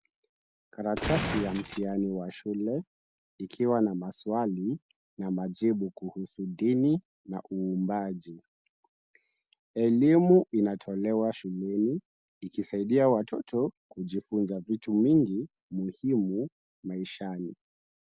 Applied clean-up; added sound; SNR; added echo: none; Gunshot, gunfire; 5 dB; none.